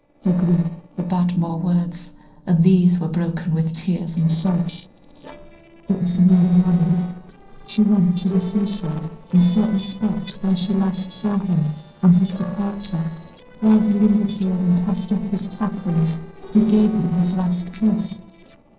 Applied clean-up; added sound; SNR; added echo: neural separator model SepFormer DNS4.